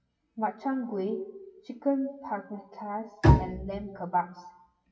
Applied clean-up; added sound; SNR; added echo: classical method WPE with log-MMSE.